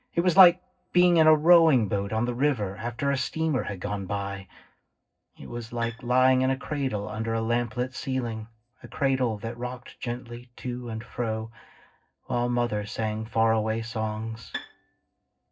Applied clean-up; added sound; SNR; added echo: neural separator model SepFormer DNS4.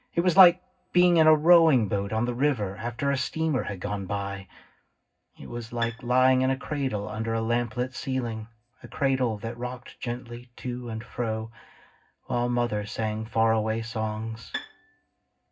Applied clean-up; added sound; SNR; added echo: none; Bowed string instrument; 14 dB; reverberation time 0.4 s.